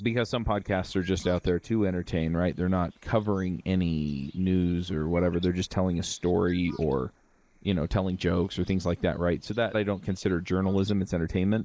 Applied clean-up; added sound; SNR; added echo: neural mask model Resemble Enhance denoiser.